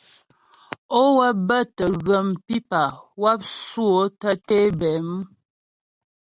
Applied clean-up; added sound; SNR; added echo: none; none; none; none.